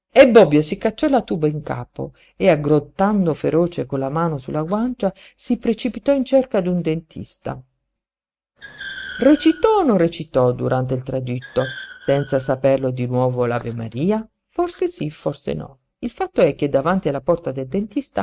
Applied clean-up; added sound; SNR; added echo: neural mask model RNNoise.